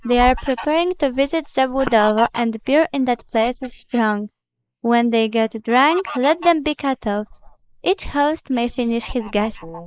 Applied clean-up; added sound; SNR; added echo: neural mask model Resemble Enhance denoiser.